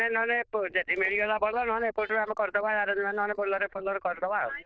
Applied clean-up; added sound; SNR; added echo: neural diffusion model UNIVERSE++.